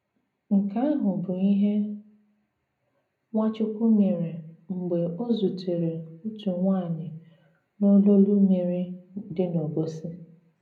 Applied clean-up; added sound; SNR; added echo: none; none; none; reverberation time 0.5 s.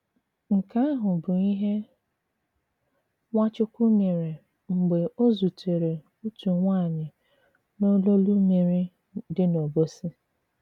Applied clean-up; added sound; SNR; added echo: none; none; none; none.